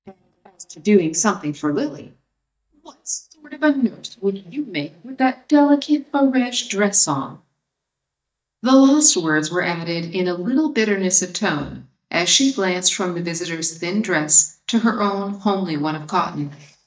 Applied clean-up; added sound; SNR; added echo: neural mask model DeepFilterNet 3.